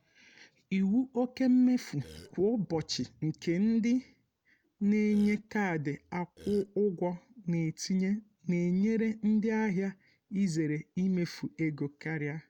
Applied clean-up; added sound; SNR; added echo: none; Burping, eructation; 19 dB; none.